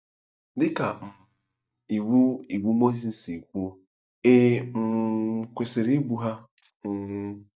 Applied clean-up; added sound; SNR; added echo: neural mask model DeepFilterNet 3.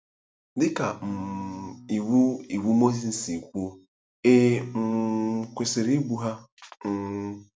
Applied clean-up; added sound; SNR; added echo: none; Acoustic guitar / Strum; 20 dB; none.